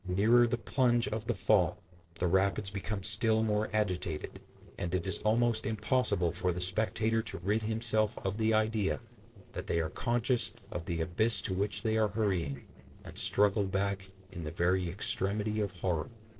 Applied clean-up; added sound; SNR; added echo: neural separator model SepFormer DNS4.